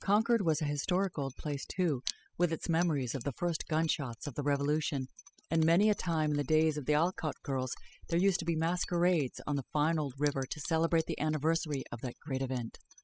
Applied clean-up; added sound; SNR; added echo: classical method spectral subtraction.